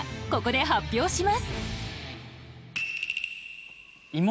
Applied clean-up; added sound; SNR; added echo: none; none; none; none.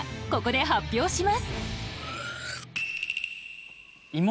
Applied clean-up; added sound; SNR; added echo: none; Cutlery, silverware; 12 dB; none.